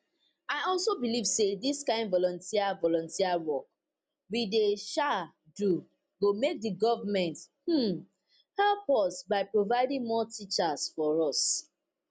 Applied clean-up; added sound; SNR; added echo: none; none; none; none.